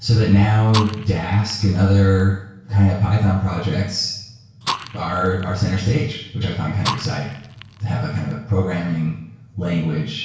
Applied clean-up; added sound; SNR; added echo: none; Fire; 13 dB; reverberation time 0.6 s.